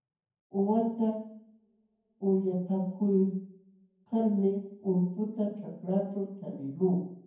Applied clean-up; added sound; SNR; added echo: none; none; none; reverberation time 0.9 s.